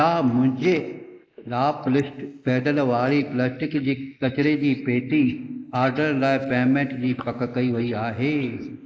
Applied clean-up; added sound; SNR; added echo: neural mask model Resemble Enhance denoiser.